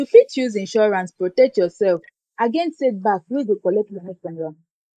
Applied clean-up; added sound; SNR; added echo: neural mask model Resemble Enhance denoiser.